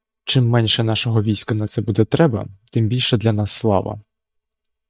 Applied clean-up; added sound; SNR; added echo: neural mask model DeepFilterNet 3.